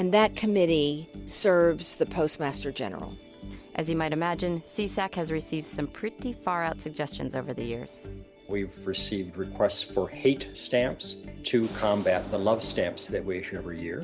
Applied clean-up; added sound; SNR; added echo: none; Explosion; 16 dB; none.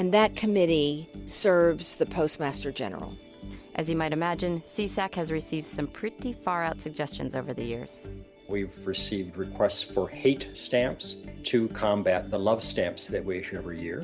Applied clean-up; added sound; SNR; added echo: none; none; none; none.